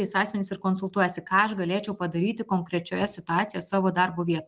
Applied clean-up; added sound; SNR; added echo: none; none; none; none.